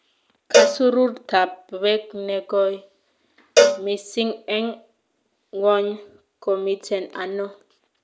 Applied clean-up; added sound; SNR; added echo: none; Cowbell; -1 dB; none.